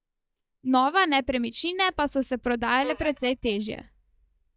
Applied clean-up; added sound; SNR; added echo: neural mask model DeepFilterNet 3.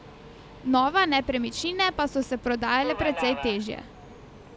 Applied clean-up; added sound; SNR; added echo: none; Subway, metro, underground; 12 dB; none.